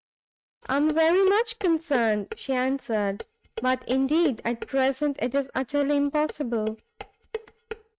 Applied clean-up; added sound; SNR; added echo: neural mask model RNNoise.